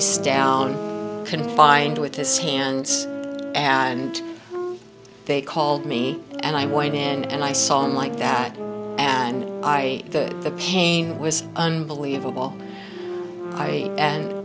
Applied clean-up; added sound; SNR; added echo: none; Wind instrument, woodwind instrument; 8 dB; none.